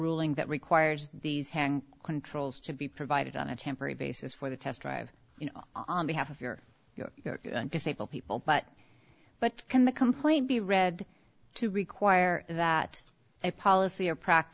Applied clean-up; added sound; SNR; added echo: none; none; none; none.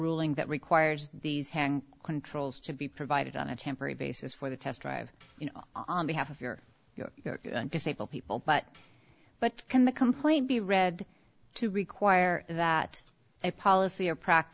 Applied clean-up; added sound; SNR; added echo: none; Tambourine; 18 dB; none.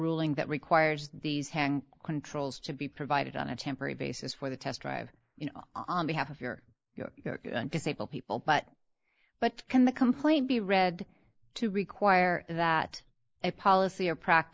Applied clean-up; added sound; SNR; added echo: neural mask model Resemble Enhance denoiser.